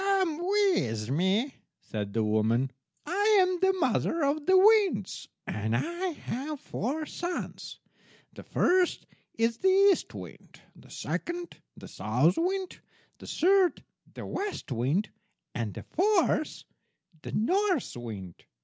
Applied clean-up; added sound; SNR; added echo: none; none; none; none.